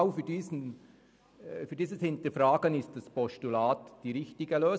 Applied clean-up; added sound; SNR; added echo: none; none; none; none.